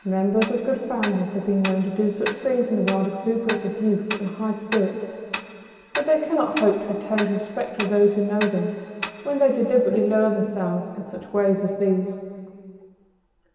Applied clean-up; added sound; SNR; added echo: none; Tick-tock; 12 dB; reverberation time 2.5 s.